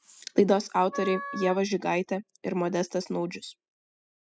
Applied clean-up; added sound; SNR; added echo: classical method spectral subtraction.